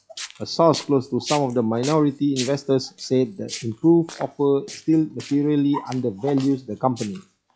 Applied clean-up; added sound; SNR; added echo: classical method log-MMSE.